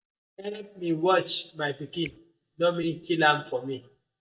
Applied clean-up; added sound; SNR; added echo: neural mask model DeepFilterNet 3.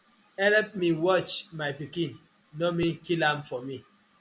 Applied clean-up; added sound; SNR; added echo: none; none; none; none.